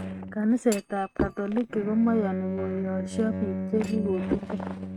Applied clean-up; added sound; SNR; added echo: neural mask model RNNoise.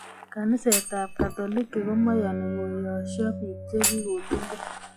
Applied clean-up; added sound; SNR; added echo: classical method log-MMSE.